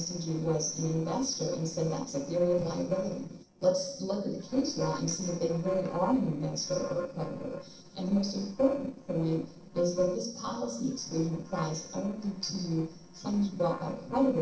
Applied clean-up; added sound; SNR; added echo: neural separator model SepFormer DNS4.